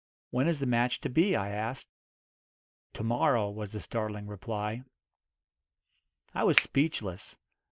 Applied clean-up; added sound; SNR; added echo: neural mask model DeepFilterNet 3.